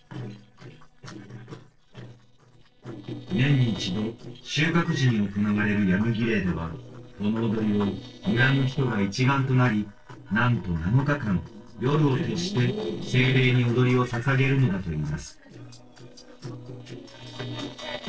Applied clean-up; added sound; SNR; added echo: neural separator model SepFormer DNS4.